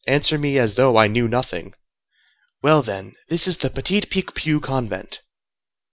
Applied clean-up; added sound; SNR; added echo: none; none; none; none.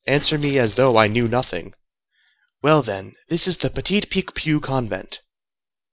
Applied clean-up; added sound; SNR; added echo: neural separator model SepFormer DNS4.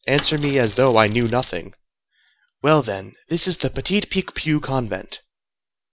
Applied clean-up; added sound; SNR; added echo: none; Mechanisms / Bicycle; 14 dB; none.